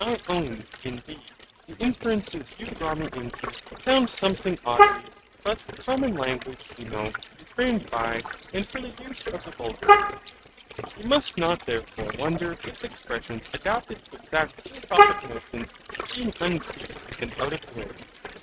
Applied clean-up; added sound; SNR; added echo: neural mask model RNNoise.